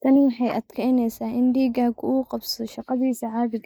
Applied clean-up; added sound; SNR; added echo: neural mask model Resemble Enhance denoiser.